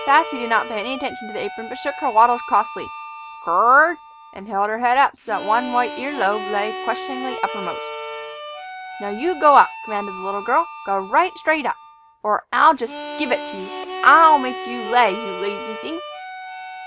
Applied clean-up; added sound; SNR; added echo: none; Harmonica; 11 dB; none.